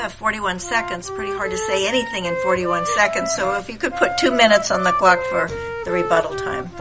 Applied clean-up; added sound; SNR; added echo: none; Wind instrument, woodwind instrument; 5 dB; none.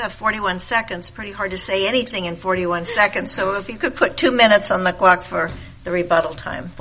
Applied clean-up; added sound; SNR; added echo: none; none; none; none.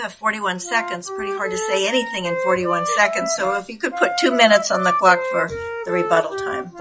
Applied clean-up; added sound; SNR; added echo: classical method log-MMSE.